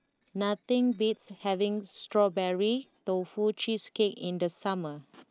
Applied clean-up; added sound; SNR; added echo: neural separator model SepFormer DNS4.